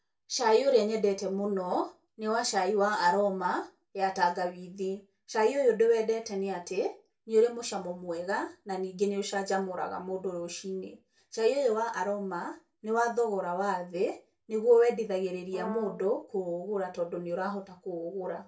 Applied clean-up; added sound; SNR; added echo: none; Brass instrument; 13 dB; reverberation time 0.2 s.